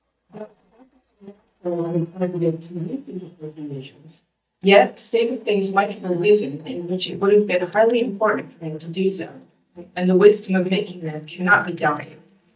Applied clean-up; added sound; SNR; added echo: neural mask model DeepFilterNet 3.